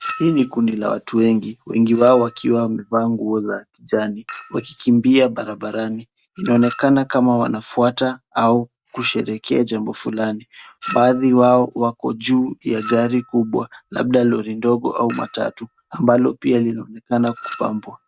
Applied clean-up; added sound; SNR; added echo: none; Chink, clink; 18 dB; none.